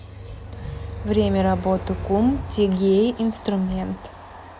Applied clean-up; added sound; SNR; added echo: none; Train; 10 dB; none.